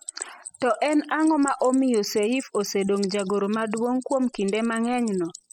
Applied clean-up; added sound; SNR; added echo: classical method spectral subtraction.